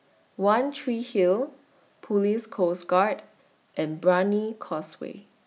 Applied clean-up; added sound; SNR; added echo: none; none; none; none.